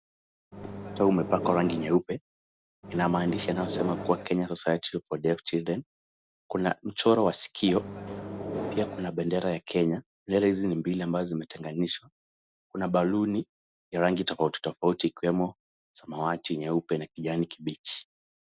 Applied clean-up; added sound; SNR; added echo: none; Microwave oven; 7 dB; none.